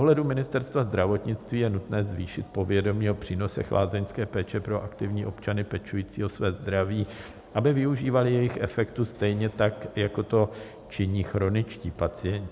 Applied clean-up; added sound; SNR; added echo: none; none; none; none.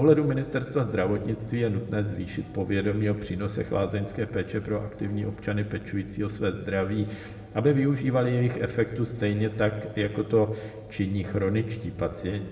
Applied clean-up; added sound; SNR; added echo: none; none; none; reverberation time 1.3 s.